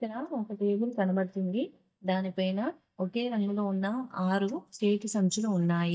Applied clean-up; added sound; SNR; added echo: neural mask model DeepFilterNet 3.